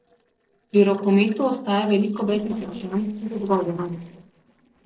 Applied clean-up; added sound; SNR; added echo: neural separator model SepFormer DNS4.